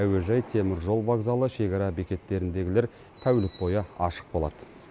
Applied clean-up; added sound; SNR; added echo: none; none; none; none.